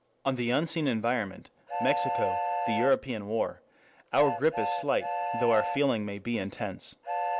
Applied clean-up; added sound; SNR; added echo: none; Train; 4 dB; none.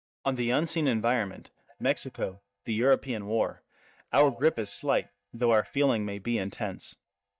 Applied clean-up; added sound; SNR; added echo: neural mask model DeepFilterNet 3.